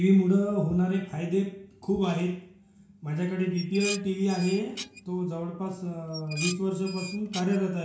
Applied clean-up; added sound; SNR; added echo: none; Dishes, pots, and pans; 12 dB; reverberation time 0.6 s.